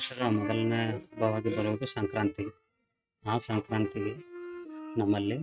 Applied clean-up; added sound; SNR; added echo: neural mask model RNNoise.